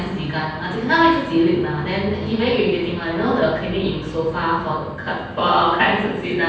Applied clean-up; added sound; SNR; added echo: none; none; none; reverberation time 0.9 s.